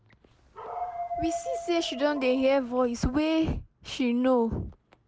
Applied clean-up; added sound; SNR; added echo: none; Dog; 9 dB; none.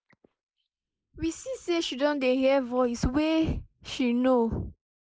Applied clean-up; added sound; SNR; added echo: neural mask model Resemble Enhance denoiser.